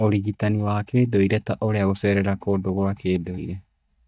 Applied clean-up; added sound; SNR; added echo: neural mask model DeepFilterNet 3.